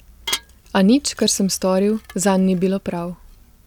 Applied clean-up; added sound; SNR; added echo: none; Dishes, pots, and pans / Glass; 16 dB; none.